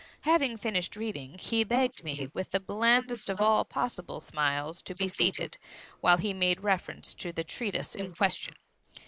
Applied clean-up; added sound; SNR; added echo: neural mask model Resemble Enhance denoiser.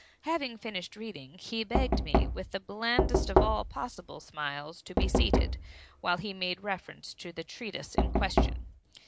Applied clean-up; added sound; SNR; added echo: none; Knock; -5 dB; none.